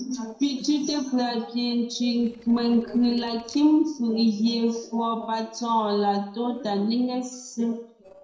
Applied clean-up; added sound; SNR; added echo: neural separator model SepFormer DNS4.